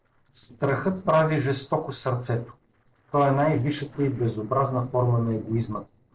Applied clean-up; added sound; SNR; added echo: neural separator model SepFormer DNS4.